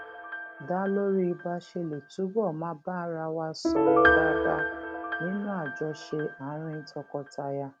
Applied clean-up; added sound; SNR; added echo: none; Piano; -2 dB; none.